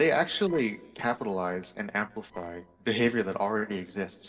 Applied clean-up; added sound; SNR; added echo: neural separator model SepFormer DNS4.